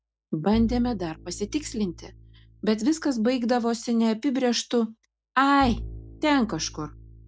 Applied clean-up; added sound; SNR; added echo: none; Bowed string instrument; 16 dB; none.